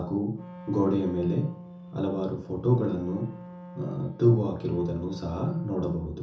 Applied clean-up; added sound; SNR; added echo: none; Wind instrument, woodwind instrument; 16 dB; reverberation time 0.7 s.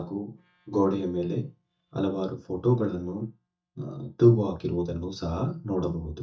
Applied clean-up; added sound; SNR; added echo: neural mask model DeepFilterNet 3.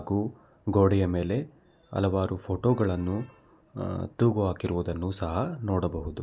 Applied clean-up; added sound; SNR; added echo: none; none; none; none.